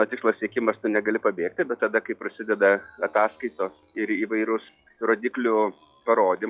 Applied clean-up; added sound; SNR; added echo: classical method log-MMSE.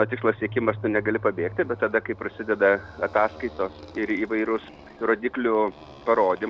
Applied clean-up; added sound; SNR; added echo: none; Motorcycle; 17 dB; none.